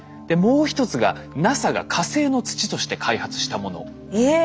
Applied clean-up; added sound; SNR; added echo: none; none; none; none.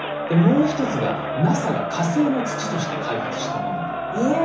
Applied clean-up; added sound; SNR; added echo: none; Crowd; 5 dB; reverberation time 0.7 s.